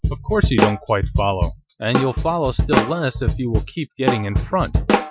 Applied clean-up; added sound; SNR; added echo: classical method Wiener filter.